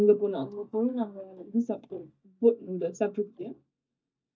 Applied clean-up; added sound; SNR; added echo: neural mask model DeepFilterNet 3.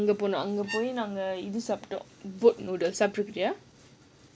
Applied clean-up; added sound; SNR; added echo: none; none; none; none.